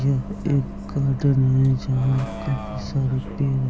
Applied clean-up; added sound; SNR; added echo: none; Bus; 10 dB; none.